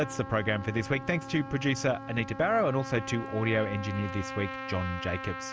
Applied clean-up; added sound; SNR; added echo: none; Trumpet; 10 dB; none.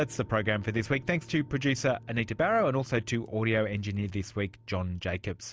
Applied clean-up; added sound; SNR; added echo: none; none; none; none.